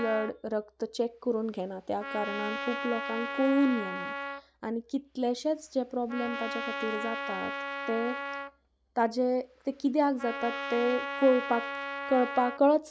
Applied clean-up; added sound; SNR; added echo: none; Trumpet; 8 dB; none.